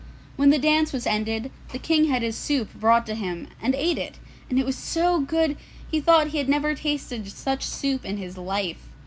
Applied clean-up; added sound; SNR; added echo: none; none; none; none.